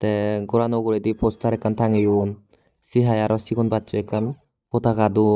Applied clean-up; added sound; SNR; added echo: neural mask model DeepFilterNet 3.